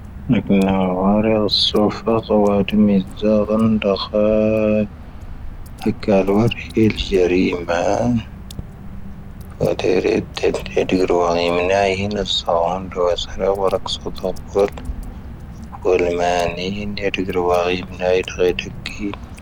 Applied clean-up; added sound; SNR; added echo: none; Drip / Water; 13 dB; none.